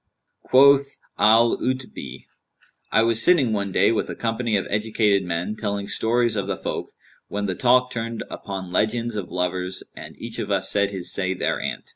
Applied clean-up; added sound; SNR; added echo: none; none; none; none.